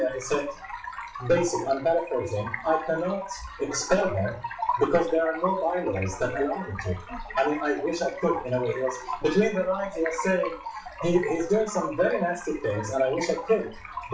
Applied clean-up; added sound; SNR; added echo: classical method WPE with log-MMSE.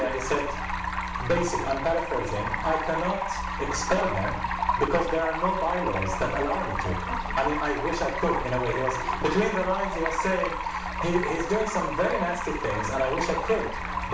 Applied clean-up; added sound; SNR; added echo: none; Stream; 3 dB; reverberation time 0.5 s.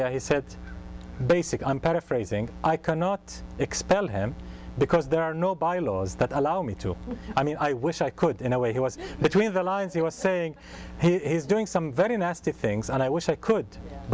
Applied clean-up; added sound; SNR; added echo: none; none; none; none.